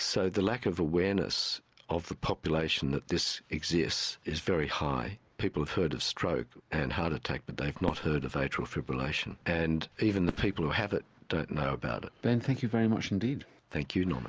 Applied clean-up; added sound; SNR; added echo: none; Fireworks; 15 dB; none.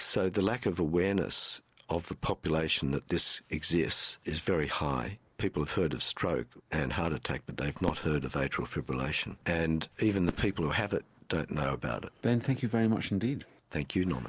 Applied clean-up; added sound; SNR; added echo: neural separator model SepFormer DNS4.